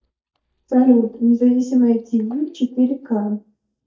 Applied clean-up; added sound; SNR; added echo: neural mask model DeepFilterNet 3.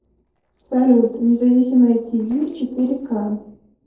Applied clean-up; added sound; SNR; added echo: neural separator model SepFormer DNS4.